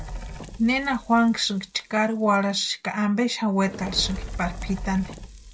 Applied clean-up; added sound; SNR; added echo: none; Fire; 13 dB; none.